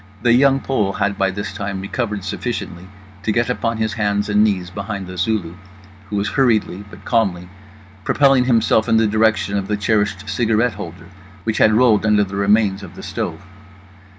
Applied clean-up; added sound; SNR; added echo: none; none; none; none.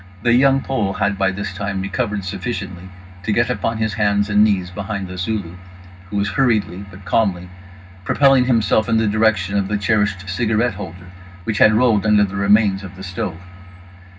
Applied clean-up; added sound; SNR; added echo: none; none; none; reverberation time 0.4 s.